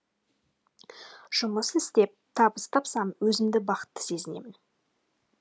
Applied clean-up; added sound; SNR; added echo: none; none; none; none.